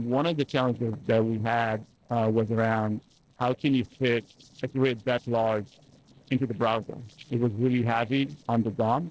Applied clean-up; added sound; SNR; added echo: neural separator model SepFormer DNS4.